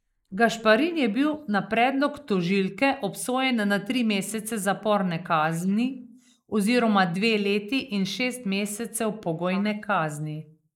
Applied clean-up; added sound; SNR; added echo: neural mask model Resemble Enhance denoiser.